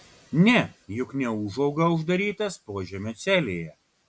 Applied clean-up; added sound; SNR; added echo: none; none; none; none.